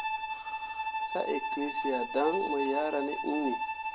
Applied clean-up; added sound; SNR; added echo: none; Bowed string instrument; 1 dB; none.